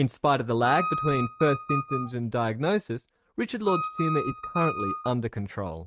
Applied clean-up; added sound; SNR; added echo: neural mask model RNNoise.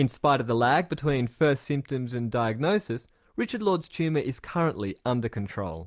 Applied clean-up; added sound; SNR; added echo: none; none; none; none.